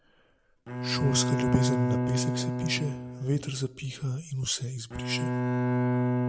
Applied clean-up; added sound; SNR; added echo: none; Bowed string instrument; -2 dB; none.